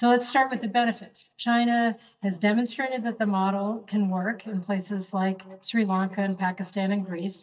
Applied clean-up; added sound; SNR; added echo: neural mask model DeepFilterNet 3.